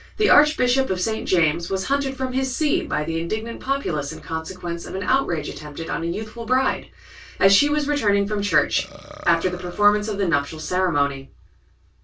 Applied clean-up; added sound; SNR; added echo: none; Burping, eructation; 19 dB; reverberation time 0.1 s.